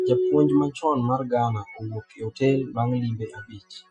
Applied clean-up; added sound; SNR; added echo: classical method Wiener filter.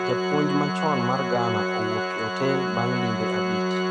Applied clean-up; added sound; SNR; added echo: none; Organ; -2 dB; none.